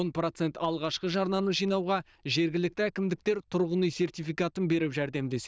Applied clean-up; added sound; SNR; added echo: neural diffusion model UNIVERSE++.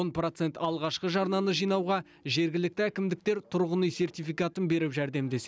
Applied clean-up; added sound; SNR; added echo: none; Ringtone; 20 dB; none.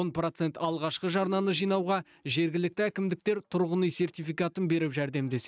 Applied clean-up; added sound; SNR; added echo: neural mask model RNNoise.